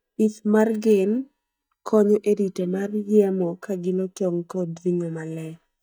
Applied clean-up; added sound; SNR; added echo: neural mask model DeepFilterNet 3.